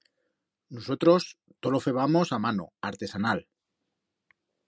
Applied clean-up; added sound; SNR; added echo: none; none; none; none.